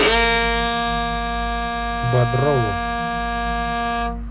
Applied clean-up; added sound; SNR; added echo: none; Bowed string instrument; -3 dB; none.